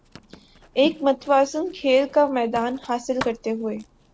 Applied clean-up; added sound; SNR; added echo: none; Writing; 19 dB; none.